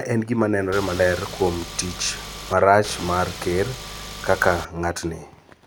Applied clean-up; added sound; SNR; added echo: none; Engine / Car; 12 dB; none.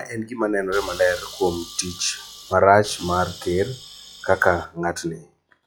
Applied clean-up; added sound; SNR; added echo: classical method log-MMSE.